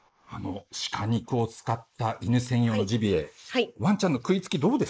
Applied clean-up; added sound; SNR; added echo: neural mask model Resemble Enhance denoiser.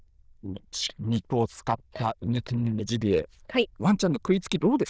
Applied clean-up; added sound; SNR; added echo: neural diffusion model UNIVERSE++.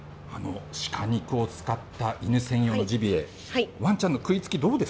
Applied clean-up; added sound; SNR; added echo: none; none; none; none.